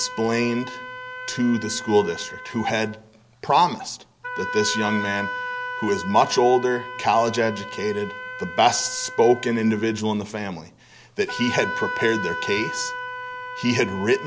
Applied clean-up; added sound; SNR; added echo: none; Wind instrument, woodwind instrument; 9 dB; none.